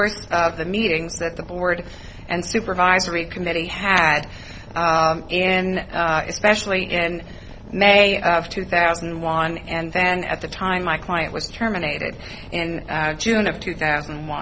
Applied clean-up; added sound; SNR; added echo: none; Boat, Water vehicle; 16 dB; none.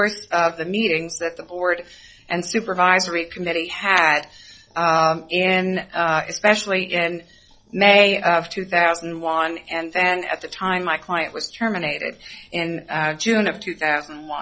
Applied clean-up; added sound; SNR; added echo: classical method log-MMSE.